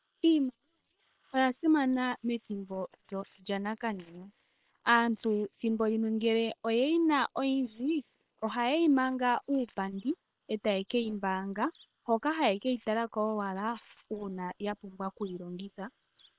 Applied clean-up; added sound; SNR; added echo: neural separator model SepFormer WHAM!.